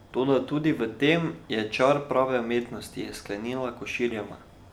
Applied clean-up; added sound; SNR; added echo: none; none; none; none.